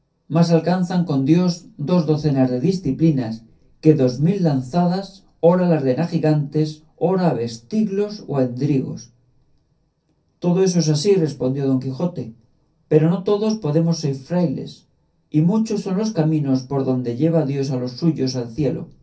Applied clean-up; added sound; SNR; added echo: none; none; none; reverberation time 0.3 s.